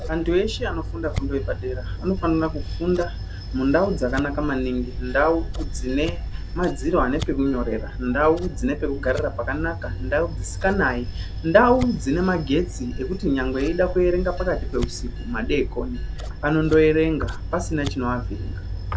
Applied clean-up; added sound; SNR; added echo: none; Bell / Train + Scissors; 6 dB; none.